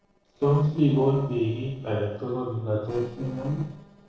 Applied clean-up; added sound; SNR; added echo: neural separator model SepFormer DNS4.